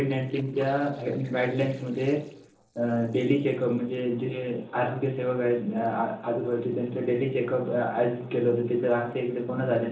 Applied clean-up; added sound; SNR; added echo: neural separator model SepFormer DNS4.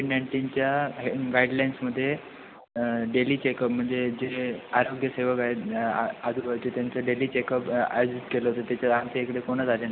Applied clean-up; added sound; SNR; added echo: none; none; none; none.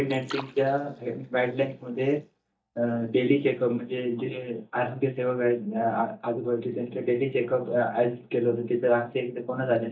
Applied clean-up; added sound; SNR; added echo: neural mask model DeepFilterNet 3.